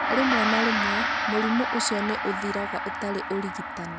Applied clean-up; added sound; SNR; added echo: none; Gong; -1 dB; none.